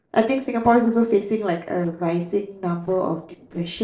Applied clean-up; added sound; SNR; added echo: neural separator model SepFormer DNS4.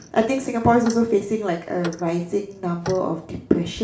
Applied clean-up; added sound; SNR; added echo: none; Clock; 20 dB; reverberation time 0.5 s.